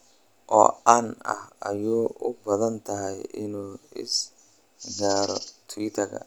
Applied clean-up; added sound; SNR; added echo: none; Rattle (instrument); 11 dB; none.